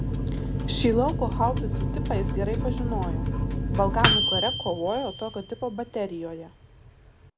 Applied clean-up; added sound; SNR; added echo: none; Microwave oven; -2 dB; none.